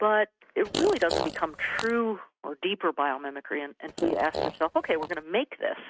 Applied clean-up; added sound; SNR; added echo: neural mask model RNNoise.